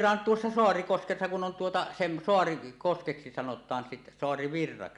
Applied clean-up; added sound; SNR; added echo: none; none; none; none.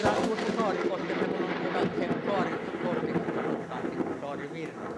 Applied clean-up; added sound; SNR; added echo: none; Thunder; -5 dB; none.